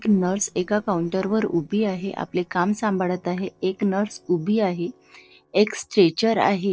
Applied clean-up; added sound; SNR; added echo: neural separator model SepFormer DNS4.